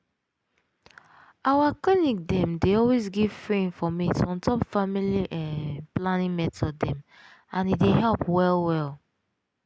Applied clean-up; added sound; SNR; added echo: none; none; none; none.